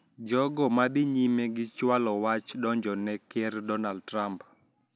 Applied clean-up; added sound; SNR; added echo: none; none; none; none.